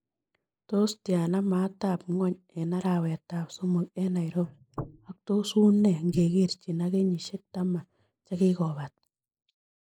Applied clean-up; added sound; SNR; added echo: neural mask model Resemble Enhance denoiser.